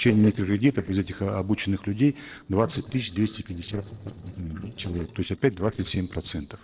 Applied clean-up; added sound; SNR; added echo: neural separator model SepFormer DNS4.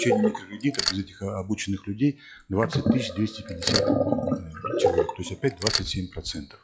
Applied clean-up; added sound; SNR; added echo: classical method log-MMSE.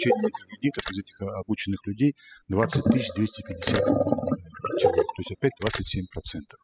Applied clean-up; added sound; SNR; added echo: classical method spectral subtraction.